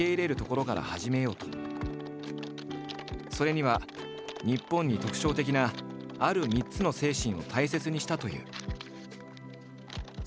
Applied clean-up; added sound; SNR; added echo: none; Typing; 17 dB; none.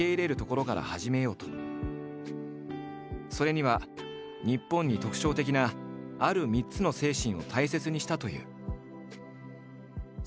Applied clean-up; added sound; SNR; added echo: none; none; none; none.